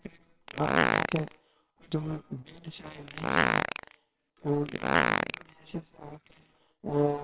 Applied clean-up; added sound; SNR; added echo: neural separator model SepFormer WHAMR!.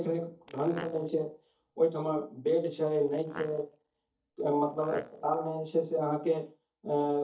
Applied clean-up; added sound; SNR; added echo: neural mask model DeepFilterNet 3.